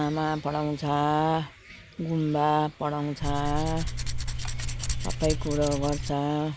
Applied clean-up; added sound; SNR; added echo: none; Tools; 2 dB; none.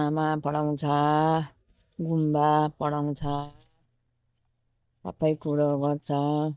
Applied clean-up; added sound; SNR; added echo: neural mask model DeepFilterNet 3.